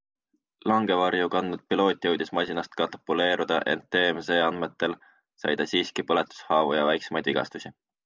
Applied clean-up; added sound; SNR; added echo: none; none; none; none.